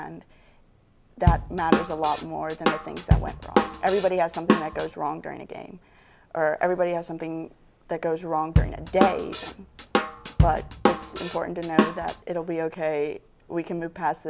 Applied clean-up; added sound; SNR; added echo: none; Drum / Drum kit; -4 dB; none.